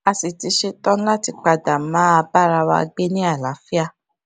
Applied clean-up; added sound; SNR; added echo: none; none; none; none.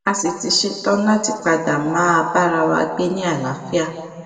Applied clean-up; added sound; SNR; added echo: none; none; none; reverberation time 1.4 s.